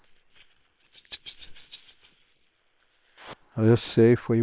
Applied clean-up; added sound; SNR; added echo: neural separator model SepFormer WHAM!.